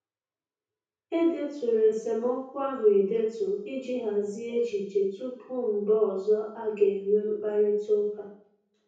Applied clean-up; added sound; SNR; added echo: none; none; none; reverberation time 0.6 s.